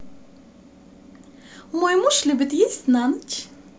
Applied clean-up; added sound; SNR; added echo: none; none; none; none.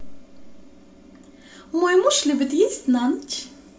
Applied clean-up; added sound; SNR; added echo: none; none; none; reverberation time 0.6 s.